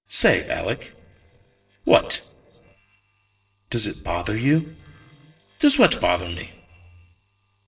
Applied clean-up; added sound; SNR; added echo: neural separator model SepFormer DNS4.